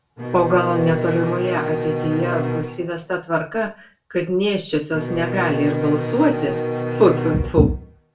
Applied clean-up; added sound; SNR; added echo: none; Bowed string instrument; 5 dB; reverberation time 0.2 s.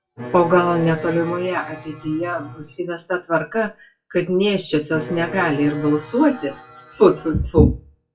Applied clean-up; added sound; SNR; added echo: classical method WPE with log-MMSE.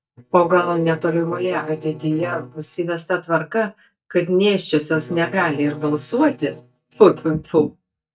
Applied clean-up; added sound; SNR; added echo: neural mask model DeepFilterNet 3.